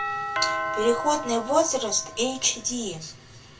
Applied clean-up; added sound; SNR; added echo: none; Doorbell; 6 dB; reverberation time 0.2 s.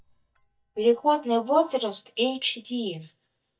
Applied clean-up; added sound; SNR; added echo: neural mask model DeepFilterNet 3.